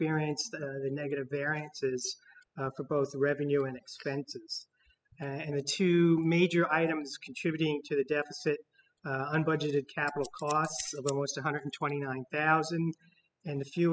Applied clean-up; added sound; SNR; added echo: classical method spectral subtraction.